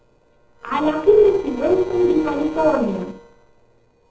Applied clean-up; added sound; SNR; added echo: neural separator model SepFormer DNS4.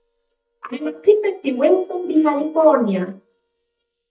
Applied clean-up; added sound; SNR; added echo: neural mask model DeepFilterNet 3.